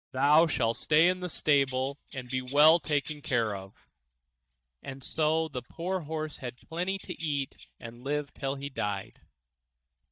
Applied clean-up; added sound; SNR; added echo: neural mask model DeepFilterNet 3.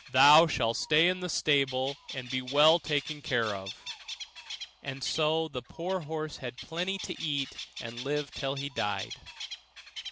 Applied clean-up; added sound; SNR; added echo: none; Bird; 13 dB; none.